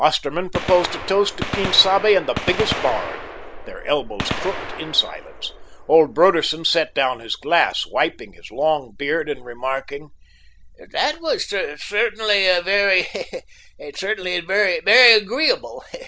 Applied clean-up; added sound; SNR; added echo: none; Gunshot, gunfire; 12 dB; none.